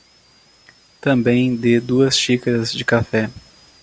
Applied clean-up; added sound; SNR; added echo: none; none; none; none.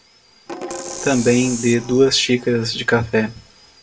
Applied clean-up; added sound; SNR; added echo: none; Percussion; 12 dB; reverberation time 0.2 s.